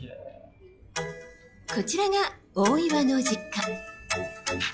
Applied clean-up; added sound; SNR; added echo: classical method log-MMSE.